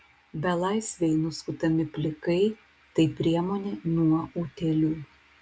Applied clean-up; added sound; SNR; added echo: none; none; none; none.